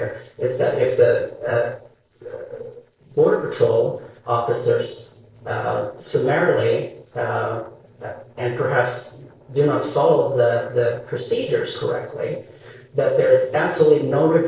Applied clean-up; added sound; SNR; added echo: neural separator model SepFormer DNS4.